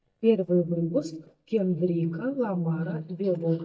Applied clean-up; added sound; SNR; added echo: neural mask model DeepFilterNet 3.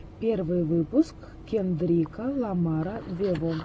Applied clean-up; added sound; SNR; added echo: none; none; none; none.